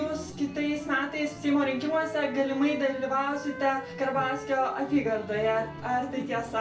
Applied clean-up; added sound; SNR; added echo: none; Wind instrument, woodwind instrument; 16 dB; reverberation time 0.3 s.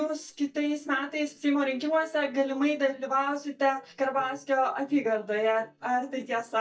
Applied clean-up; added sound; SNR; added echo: neural mask model DeepFilterNet 3.